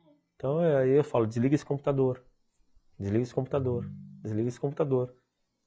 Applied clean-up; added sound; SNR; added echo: classical method log-MMSE.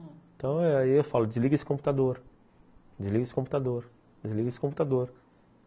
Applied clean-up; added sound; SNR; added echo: none; none; none; none.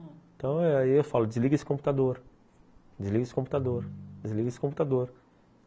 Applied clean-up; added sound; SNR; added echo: none; Ringtone; 14 dB; none.